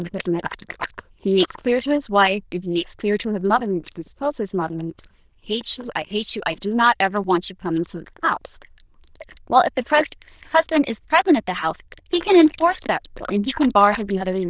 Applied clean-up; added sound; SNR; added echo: neural diffusion model UNIVERSE++.